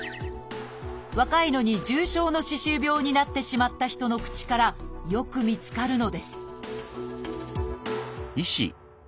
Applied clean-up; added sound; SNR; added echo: none; Tambourine; 13 dB; none.